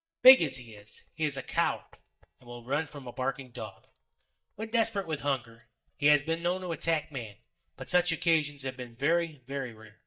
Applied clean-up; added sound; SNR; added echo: neural mask model DeepFilterNet 3.